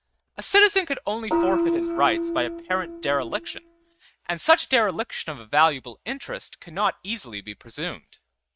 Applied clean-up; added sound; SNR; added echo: neural mask model RNNoise.